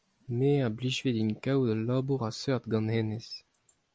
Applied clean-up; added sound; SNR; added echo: none; none; none; none.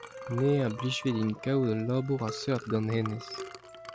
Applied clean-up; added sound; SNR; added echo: none; Wind instrument, woodwind instrument + Liquid; 13 dB; none.